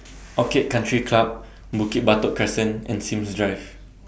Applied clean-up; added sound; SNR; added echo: none; none; none; none.